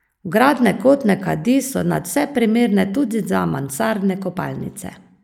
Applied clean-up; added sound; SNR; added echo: neural mask model Resemble Enhance denoiser.